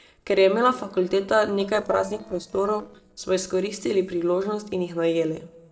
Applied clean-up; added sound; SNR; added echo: neural separator model SepFormer DNS4.